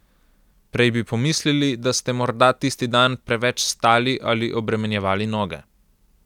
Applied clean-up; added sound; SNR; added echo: none; none; none; none.